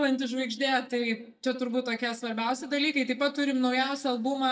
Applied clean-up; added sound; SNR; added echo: neural mask model DeepFilterNet 3.